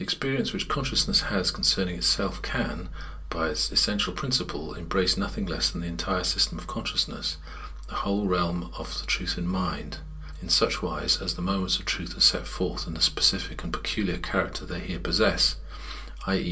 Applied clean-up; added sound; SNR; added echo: none; none; none; reverberation time 0.2 s.